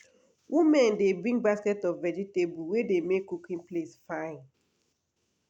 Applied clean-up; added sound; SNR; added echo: none; none; none; none.